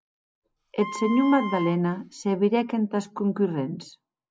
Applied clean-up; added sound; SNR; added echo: none; Wind instrument, woodwind instrument; 10 dB; none.